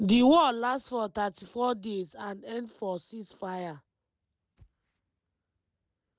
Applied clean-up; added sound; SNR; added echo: none; none; none; none.